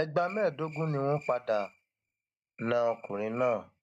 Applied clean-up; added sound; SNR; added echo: neural mask model RNNoise.